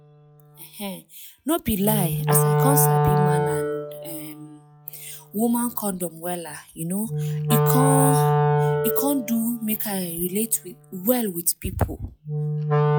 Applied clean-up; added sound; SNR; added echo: classical method log-MMSE.